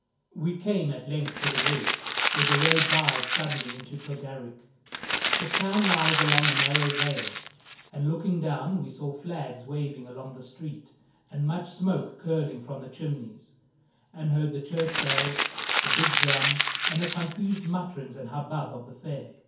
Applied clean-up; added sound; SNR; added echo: none; Crumpling, crinkling; -3 dB; reverberation time 0.6 s.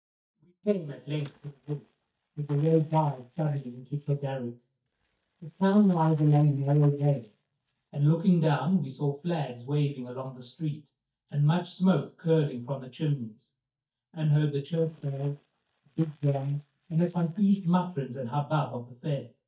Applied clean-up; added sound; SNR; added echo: neural mask model DeepFilterNet 3.